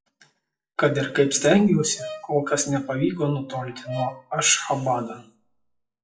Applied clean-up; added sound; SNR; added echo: classical method WPE with log-MMSE.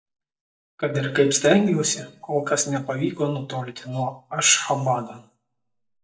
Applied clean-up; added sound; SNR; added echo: neural mask model DeepFilterNet 3.